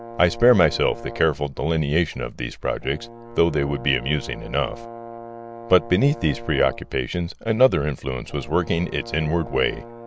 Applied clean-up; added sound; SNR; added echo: none; Brass instrument; 16 dB; none.